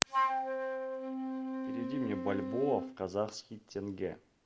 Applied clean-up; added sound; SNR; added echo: none; Wind instrument, woodwind instrument; 0 dB; none.